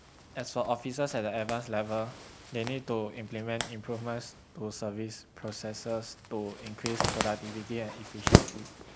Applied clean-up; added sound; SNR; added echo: none; Zipper (clothing); -1 dB; none.